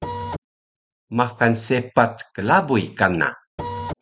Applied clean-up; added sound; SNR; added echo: none; Printer; 6 dB; none.